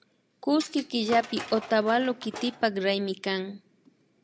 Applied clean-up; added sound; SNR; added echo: none; Tools; 13 dB; none.